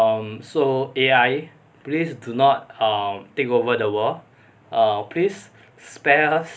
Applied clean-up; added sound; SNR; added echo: none; none; none; none.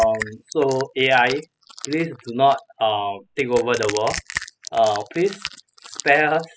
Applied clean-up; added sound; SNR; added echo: classical method spectral subtraction.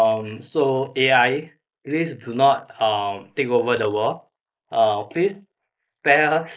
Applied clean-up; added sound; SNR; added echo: neural mask model Resemble Enhance denoiser.